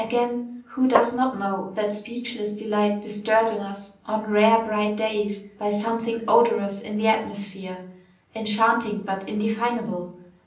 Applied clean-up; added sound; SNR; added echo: none; Tap; 0 dB; reverberation time 0.6 s.